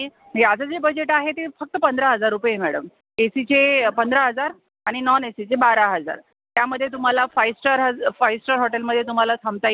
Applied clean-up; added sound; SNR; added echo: none; none; none; none.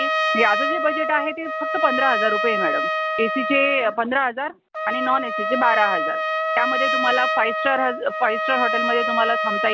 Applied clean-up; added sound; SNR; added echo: none; Trumpet; 0 dB; none.